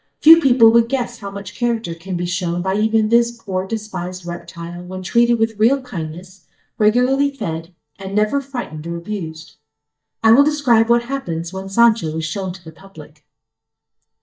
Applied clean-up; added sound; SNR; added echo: neural mask model DeepFilterNet 3.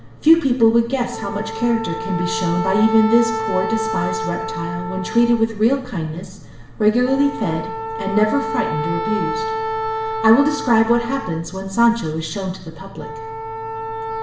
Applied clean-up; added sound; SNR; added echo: none; Wind instrument, woodwind instrument; 7 dB; reverberation time 0.7 s.